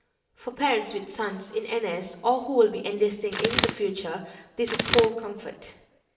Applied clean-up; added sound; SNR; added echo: none; Bird; 0 dB; reverberation time 0.8 s.